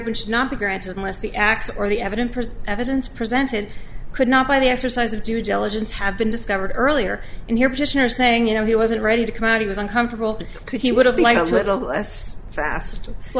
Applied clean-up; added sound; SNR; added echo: none; none; none; none.